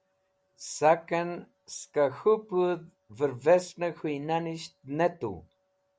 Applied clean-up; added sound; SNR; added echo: none; none; none; none.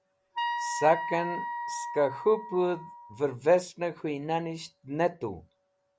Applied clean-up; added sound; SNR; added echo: none; Wind instrument, woodwind instrument; 6 dB; none.